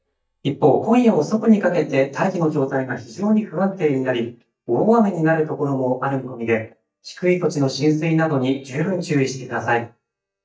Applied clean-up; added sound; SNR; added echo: neural mask model DeepFilterNet 3.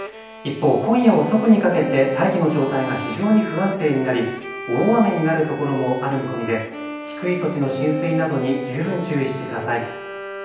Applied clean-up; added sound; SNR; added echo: none; Bowed string instrument; 10 dB; reverberation time 0.9 s.